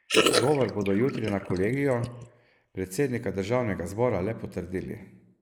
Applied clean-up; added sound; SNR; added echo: neural mask model Resemble Enhance denoiser.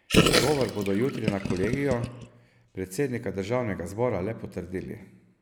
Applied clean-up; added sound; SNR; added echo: none; Gurgling; -2 dB; none.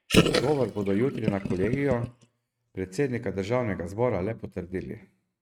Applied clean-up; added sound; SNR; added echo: neural mask model RNNoise.